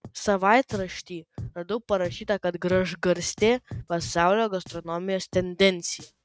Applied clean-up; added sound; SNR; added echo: neural mask model RNNoise.